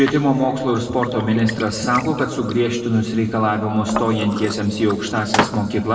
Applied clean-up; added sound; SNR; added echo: none; Liquid; 10 dB; reverberation time 1.7 s.